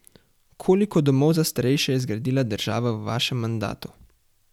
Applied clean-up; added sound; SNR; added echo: none; none; none; none.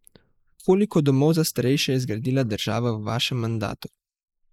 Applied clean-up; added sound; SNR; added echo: neural mask model Resemble Enhance denoiser.